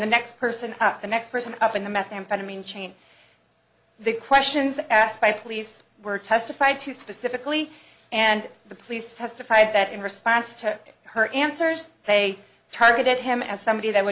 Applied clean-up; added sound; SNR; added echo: none; none; none; none.